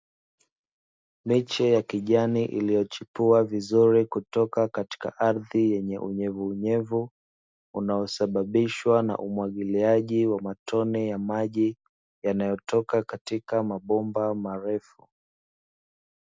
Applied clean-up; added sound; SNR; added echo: none; none; none; none.